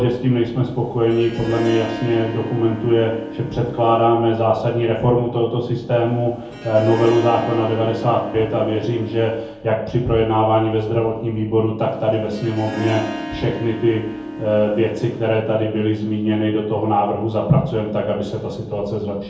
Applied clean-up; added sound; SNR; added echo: none; Harp; 11 dB; reverberation time 0.7 s.